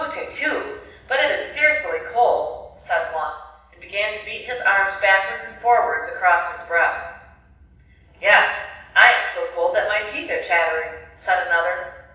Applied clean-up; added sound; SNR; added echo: none; none; none; reverberation time 0.9 s.